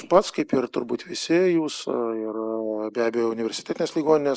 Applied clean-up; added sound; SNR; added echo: neural mask model Resemble Enhance denoiser.